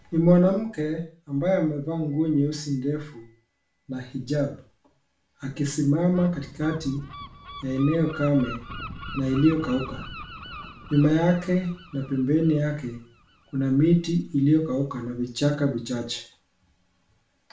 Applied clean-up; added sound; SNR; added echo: none; Gull, seagull; 18 dB; reverberation time 0.4 s.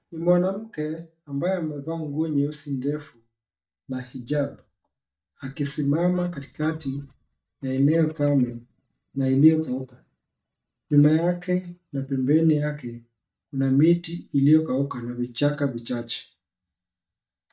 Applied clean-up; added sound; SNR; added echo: neural mask model DeepFilterNet 3.